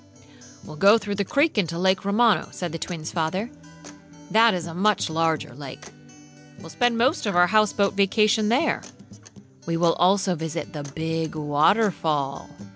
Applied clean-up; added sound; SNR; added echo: none; Acoustic guitar; 19 dB; none.